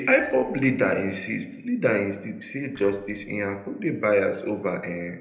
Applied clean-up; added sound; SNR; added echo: neural separator model SepFormer DNS4.